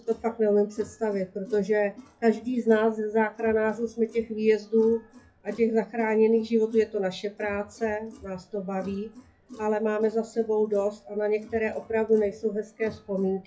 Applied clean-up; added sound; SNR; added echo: classical method WPE with log-MMSE.